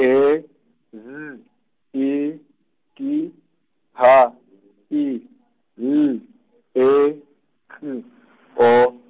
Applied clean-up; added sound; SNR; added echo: none; none; none; none.